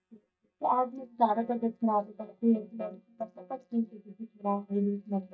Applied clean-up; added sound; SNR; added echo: neural mask model DeepFilterNet 3.